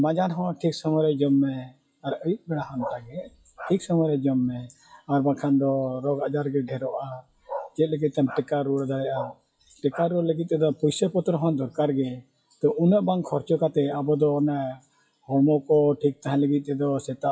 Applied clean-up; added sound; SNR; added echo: classical method WPE with log-MMSE.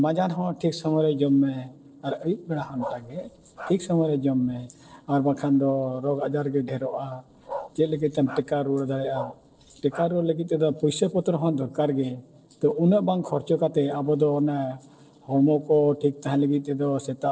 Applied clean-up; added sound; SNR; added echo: neural separator model SepFormer DNS4.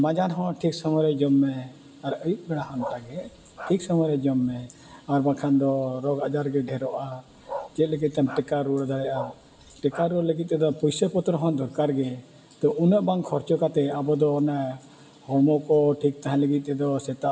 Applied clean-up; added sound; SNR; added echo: none; Bark; 14 dB; reverberation time 1.2 s.